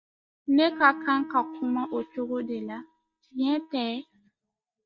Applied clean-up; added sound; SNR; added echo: neural mask model DeepFilterNet 3.